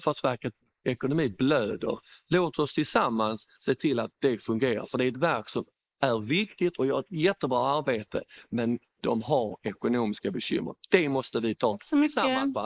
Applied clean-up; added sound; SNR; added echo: neural mask model Resemble Enhance denoiser.